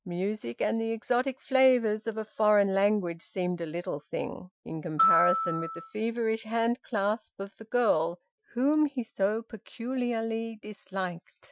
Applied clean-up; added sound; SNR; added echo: classical method Wiener filter.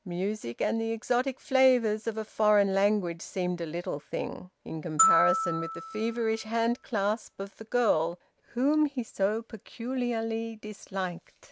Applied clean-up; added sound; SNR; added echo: none; Glockenspiel; 2 dB; none.